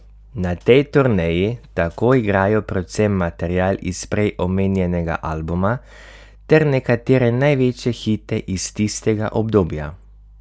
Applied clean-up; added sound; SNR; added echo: none; none; none; none.